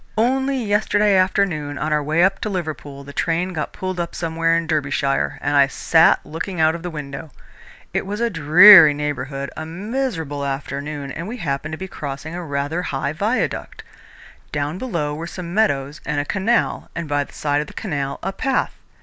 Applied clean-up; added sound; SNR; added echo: none; none; none; none.